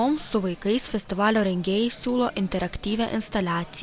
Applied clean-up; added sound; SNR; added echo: none; none; none; none.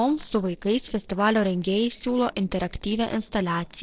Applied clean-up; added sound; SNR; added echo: neural separator model SepFormer DNS4.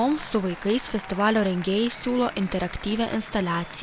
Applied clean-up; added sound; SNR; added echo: none; Applause; 17 dB; none.